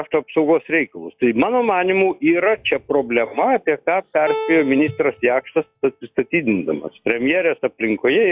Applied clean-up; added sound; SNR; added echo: classical method log-MMSE.